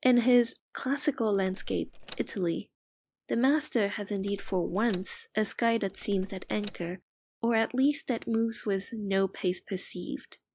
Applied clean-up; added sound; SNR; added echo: neural mask model Resemble Enhance denoiser.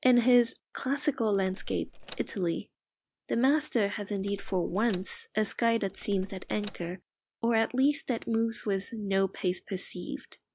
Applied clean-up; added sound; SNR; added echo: none; Door; 13 dB; none.